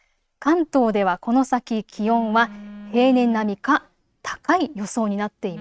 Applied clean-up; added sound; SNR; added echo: neural mask model RNNoise.